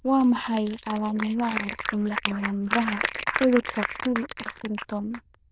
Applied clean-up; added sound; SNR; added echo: neural diffusion model UNIVERSE++.